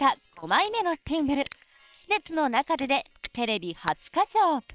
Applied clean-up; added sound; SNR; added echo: neural separator model SepFormer WHAM!.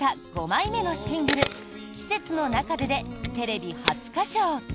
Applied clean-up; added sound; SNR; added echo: none; Camera; 6 dB; none.